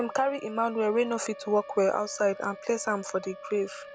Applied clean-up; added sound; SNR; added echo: none; Siren; 17 dB; none.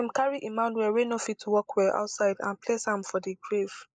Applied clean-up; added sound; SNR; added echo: neural mask model Resemble Enhance denoiser.